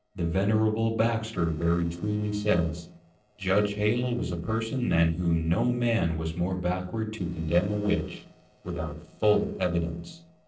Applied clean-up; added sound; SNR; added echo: neural separator model SepFormer DNS4.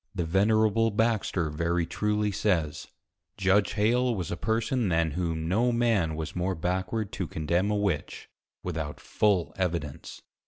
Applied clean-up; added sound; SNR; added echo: none; none; none; none.